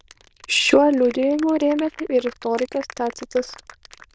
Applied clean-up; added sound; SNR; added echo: neural diffusion model UNIVERSE++.